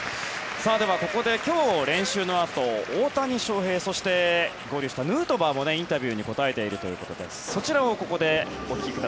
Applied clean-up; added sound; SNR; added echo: none; Writing; 20 dB; none.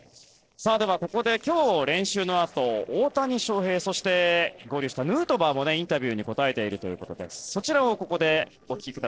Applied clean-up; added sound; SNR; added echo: neural separator model SepFormer DNS4.